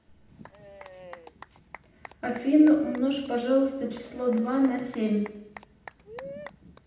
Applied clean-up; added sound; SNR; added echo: none; Applause / Cheering / Clapping; 18 dB; reverberation time 0.8 s.